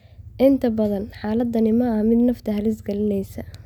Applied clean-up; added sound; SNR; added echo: none; none; none; none.